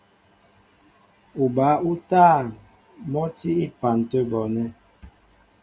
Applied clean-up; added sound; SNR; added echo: none; none; none; none.